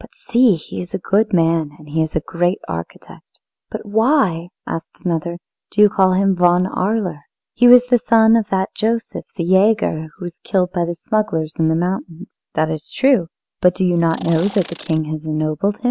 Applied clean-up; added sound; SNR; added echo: none; Insect; 18 dB; none.